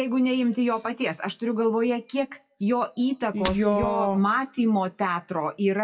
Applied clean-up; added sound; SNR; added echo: classical method WPE with log-MMSE.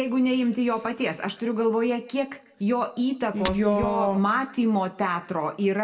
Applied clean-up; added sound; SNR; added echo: none; Shatter; 13 dB; reverberation time 0.6 s.